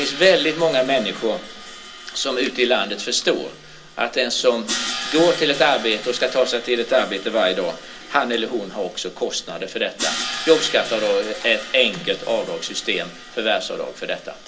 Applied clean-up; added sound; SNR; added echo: none; Crash cymbal; 12 dB; reverberation time 0.2 s.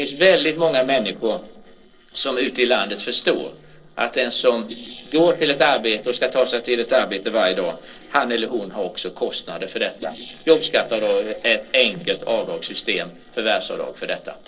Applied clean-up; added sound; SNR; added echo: neural separator model SepFormer DNS4.